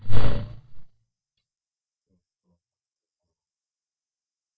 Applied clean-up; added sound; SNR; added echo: neural mask model DeepFilterNet 3.